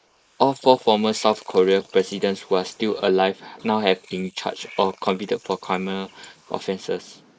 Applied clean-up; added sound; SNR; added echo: neural mask model Resemble Enhance denoiser.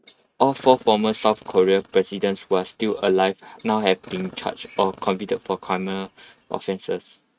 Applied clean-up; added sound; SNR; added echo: neural mask model RNNoise.